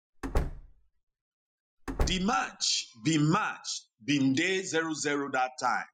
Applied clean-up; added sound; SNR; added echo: classical method spectral subtraction.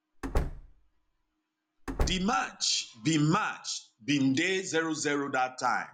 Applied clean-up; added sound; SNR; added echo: none; Slam; 4 dB; none.